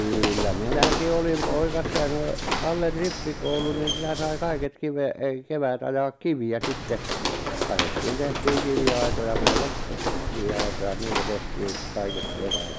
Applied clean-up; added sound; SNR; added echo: none; Walk, footsteps; 0 dB; none.